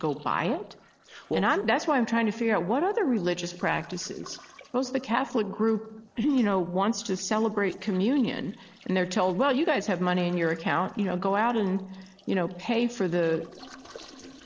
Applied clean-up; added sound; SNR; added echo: neural separator model SepFormer DNS4.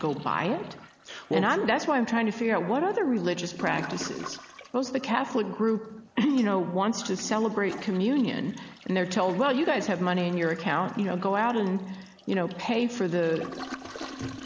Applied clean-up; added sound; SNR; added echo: none; Toilet flush; 17 dB; none.